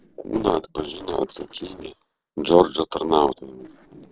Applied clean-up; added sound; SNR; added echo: neural separator model SepFormer DNS4.